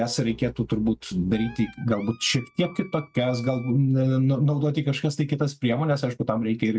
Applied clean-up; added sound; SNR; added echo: neural mask model RNNoise.